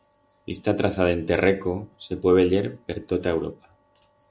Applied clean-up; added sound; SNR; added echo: none; none; none; none.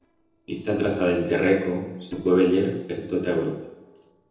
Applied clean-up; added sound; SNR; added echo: neural separator model SepFormer DNS4.